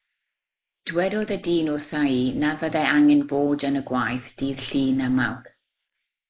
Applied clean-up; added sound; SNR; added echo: neural mask model Resemble Enhance denoiser.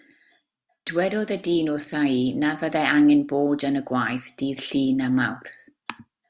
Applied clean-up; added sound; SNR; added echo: none; none; none; none.